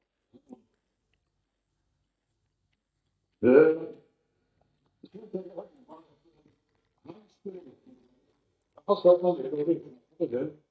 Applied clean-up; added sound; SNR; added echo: neural mask model DeepFilterNet 3.